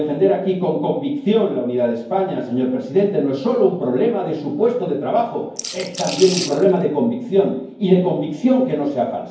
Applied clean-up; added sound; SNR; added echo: none; Rattle / Rattle (instrument); 10 dB; reverberation time 0.9 s.